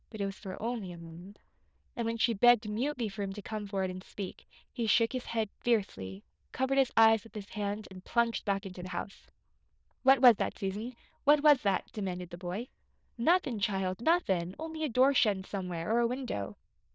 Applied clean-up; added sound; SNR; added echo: neural diffusion model UNIVERSE++.